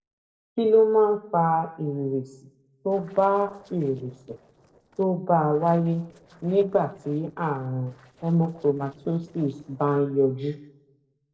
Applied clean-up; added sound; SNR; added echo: neural separator model SepFormer DNS4.